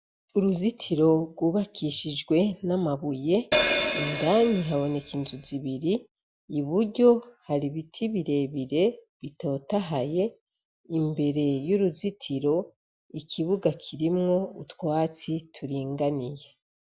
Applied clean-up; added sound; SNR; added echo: none; Hi-hat; -1 dB; none.